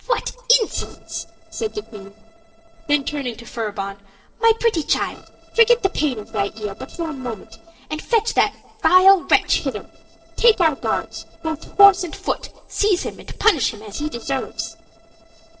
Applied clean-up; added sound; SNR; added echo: neural separator model SepFormer DNS4.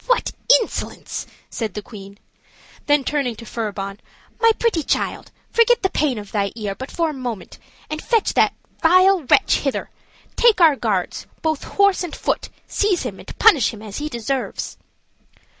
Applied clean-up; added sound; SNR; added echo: none; none; none; none.